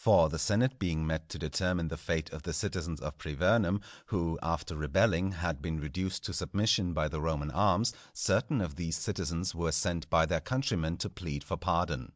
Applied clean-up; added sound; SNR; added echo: none; none; none; none.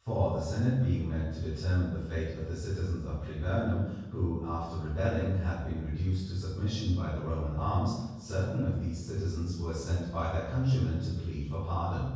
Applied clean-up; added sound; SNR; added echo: none; none; none; reverberation time 1.3 s.